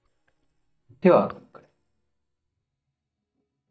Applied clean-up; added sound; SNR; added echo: neural mask model DeepFilterNet 3.